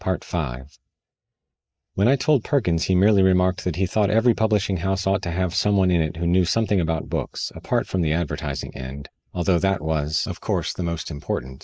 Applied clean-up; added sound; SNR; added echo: neural mask model Resemble Enhance denoiser.